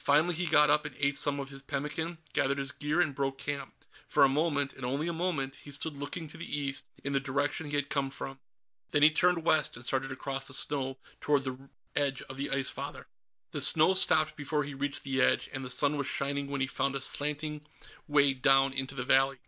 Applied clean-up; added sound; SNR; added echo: none; none; none; none.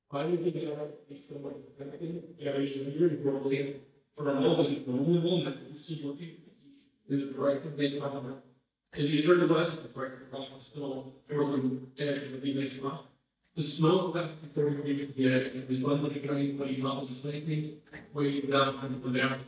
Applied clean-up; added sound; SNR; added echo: neural mask model DeepFilterNet 3.